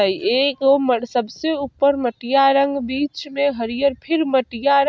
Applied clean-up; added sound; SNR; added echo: none; none; none; none.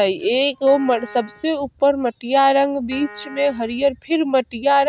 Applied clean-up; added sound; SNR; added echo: none; Piano; 20 dB; none.